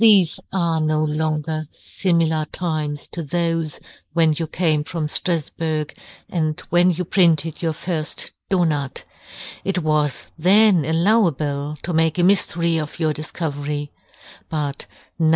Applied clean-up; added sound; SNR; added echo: neural mask model Resemble Enhance denoiser.